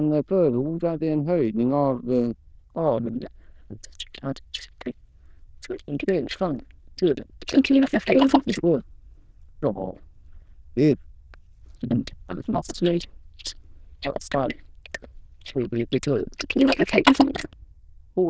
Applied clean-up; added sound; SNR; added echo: neural diffusion model UNIVERSE++.